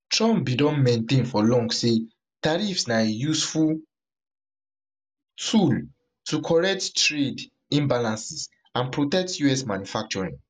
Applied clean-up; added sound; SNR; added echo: none; none; none; none.